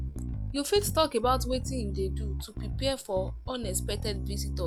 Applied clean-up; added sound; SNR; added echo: none; Bass guitar; 3 dB; none.